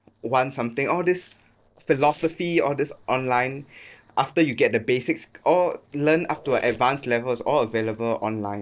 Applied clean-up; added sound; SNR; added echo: neural separator model SepFormer DNS4.